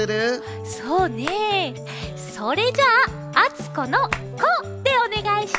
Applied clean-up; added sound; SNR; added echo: none; Hands; 16 dB; none.